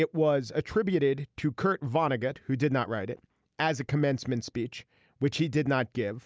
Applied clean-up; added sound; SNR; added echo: none; none; none; none.